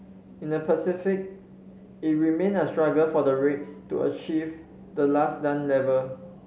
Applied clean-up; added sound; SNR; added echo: none; none; none; none.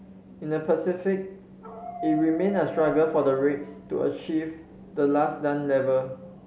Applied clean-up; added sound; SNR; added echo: none; Dog; 13 dB; none.